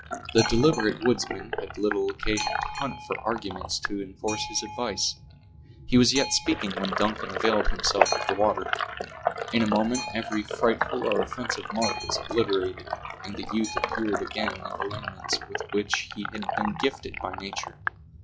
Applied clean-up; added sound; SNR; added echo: classical method log-MMSE.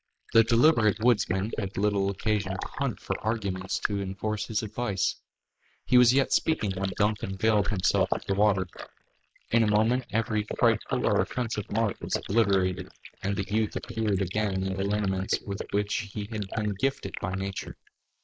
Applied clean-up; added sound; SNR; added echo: neural mask model Resemble Enhance denoiser.